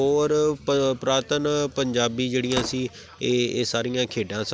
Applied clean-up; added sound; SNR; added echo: none; Slam; 16 dB; none.